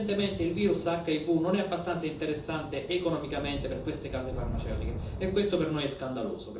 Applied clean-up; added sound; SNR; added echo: none; Thunder / Rain; 9 dB; reverberation time 0.6 s.